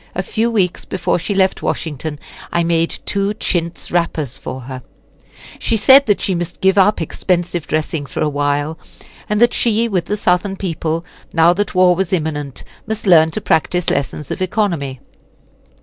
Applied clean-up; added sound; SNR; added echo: none; none; none; none.